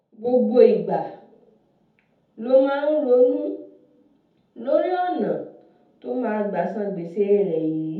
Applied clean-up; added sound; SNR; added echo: none; none; none; reverberation time 0.6 s.